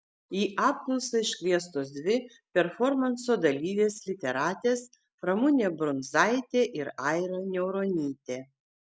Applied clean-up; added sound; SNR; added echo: none; none; none; none.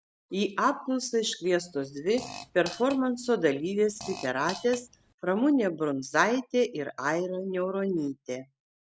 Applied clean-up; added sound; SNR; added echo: none; Fart; 16 dB; none.